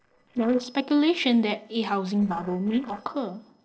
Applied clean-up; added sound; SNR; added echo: neural separator model SepFormer DNS4.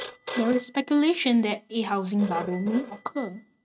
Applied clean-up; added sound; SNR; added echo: neural mask model RNNoise.